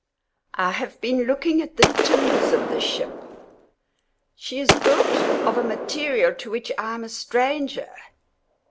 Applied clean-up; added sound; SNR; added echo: none; Gunshot, gunfire; -3 dB; none.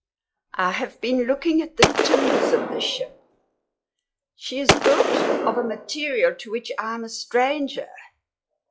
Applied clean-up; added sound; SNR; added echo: classical method log-MMSE.